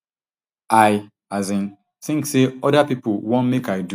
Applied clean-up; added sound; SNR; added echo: none; none; none; none.